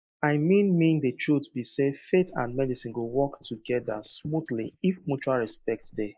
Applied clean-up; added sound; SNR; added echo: neural mask model Resemble Enhance denoiser.